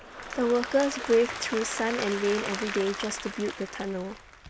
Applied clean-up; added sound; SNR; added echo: none; Applause / Crowd; 8 dB; none.